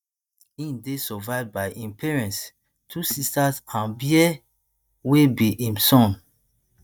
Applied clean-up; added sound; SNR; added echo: neural mask model DeepFilterNet 3.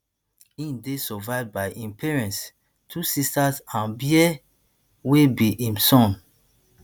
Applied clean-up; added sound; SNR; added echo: none; none; none; none.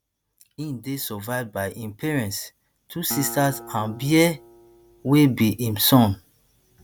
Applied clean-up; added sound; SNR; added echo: none; Acoustic guitar; 18 dB; none.